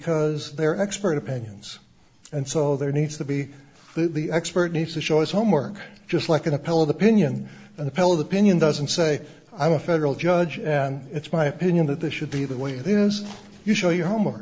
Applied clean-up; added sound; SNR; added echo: none; none; none; none.